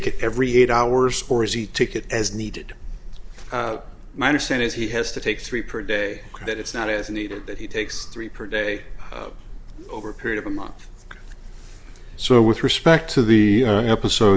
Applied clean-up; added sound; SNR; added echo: none; none; none; none.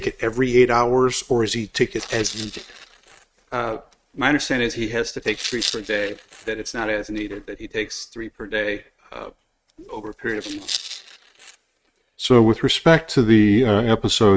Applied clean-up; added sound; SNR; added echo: neural mask model RNNoise.